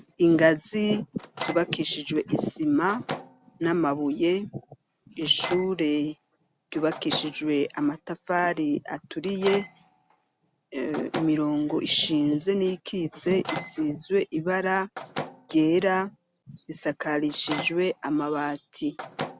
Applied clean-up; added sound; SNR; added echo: none; Microwave oven; 14 dB; none.